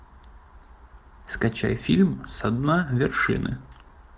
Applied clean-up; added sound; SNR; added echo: none; none; none; none.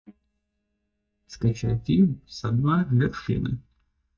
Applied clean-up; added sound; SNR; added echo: neural mask model DeepFilterNet 3.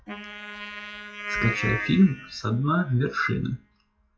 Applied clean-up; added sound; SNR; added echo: classical method WPE with log-MMSE.